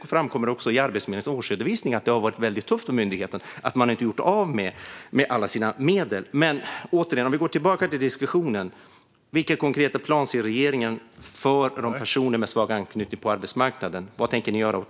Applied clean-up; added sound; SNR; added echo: none; none; none; none.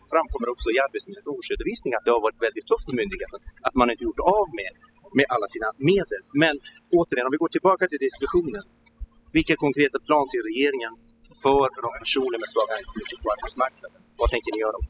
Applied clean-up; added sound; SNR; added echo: classical method spectral subtraction.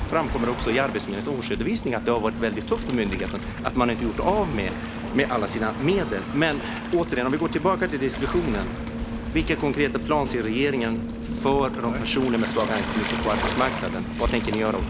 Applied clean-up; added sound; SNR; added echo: none; Waves, surf; 4 dB; none.